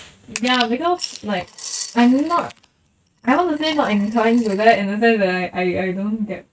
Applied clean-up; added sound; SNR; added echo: neural mask model RNNoise.